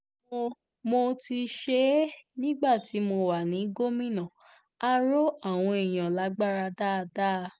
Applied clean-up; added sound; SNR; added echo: none; none; none; none.